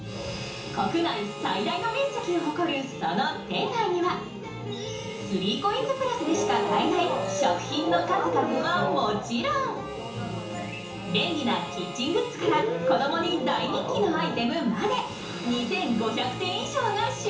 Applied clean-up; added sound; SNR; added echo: none; Harmonica; 16 dB; reverberation time 0.8 s.